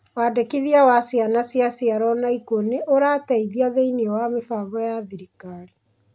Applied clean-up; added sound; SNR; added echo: none; none; none; none.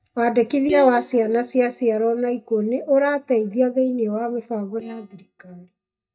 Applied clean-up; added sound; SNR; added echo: neural mask model DeepFilterNet 3.